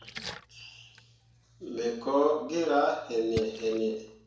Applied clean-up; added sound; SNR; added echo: none; Splash, splatter; 16 dB; reverberation time 0.5 s.